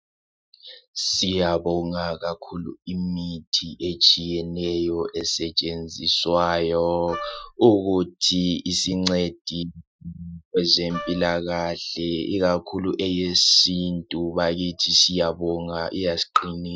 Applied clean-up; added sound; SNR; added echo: classical method Wiener filter.